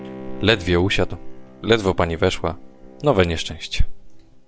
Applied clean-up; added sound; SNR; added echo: none; Bowed string instrument; 19 dB; none.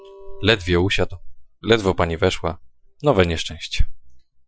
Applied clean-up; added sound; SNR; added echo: classical method Wiener filter.